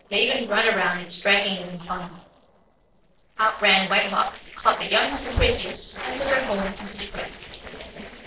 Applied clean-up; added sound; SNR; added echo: neural separator model SepFormer DNS4.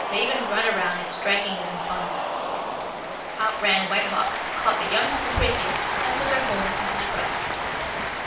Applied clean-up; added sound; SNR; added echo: none; Cheering; 0 dB; reverberation time 0.5 s.